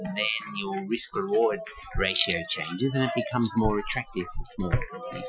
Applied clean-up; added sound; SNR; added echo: classical method Wiener filter.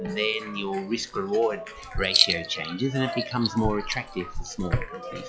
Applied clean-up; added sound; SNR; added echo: classical method log-MMSE.